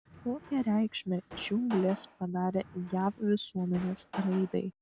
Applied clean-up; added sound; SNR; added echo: none; Drawer open or close; 17 dB; none.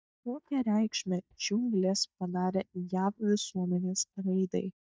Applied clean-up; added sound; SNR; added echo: neural mask model DeepFilterNet 3.